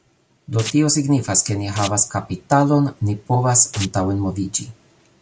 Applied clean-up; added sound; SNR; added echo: none; Domestic sounds, home sounds; 15 dB; none.